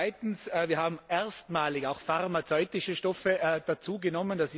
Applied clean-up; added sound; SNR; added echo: none; none; none; none.